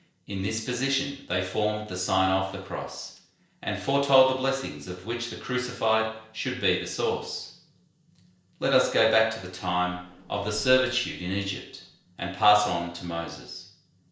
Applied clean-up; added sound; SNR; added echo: neural separator model SepFormer DNS4.